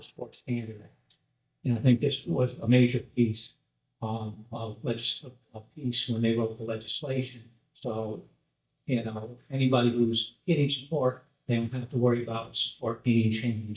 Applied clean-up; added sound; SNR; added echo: neural mask model DeepFilterNet 3.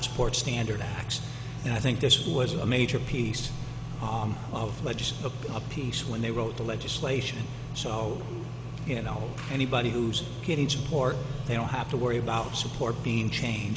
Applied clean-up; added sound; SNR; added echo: none; none; none; none.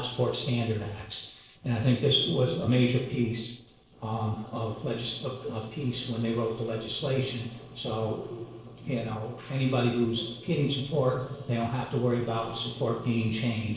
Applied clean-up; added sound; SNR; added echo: neural separator model SepFormer DNS4.